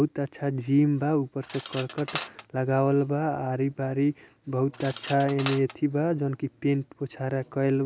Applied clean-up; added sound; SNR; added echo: none; Cutlery, silverware; 16 dB; none.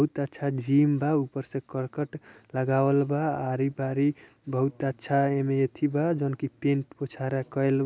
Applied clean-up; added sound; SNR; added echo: none; none; none; none.